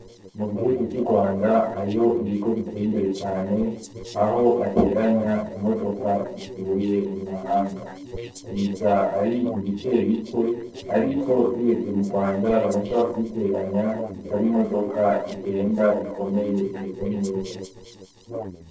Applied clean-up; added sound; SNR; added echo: neural separator model SepFormer DNS4.